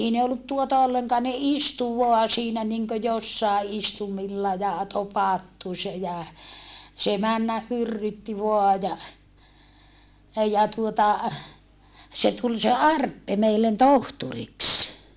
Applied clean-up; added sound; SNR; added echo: none; none; none; none.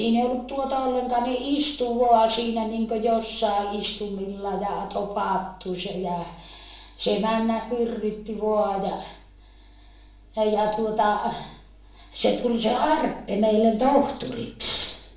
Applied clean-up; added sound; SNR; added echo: none; none; none; reverberation time 0.5 s.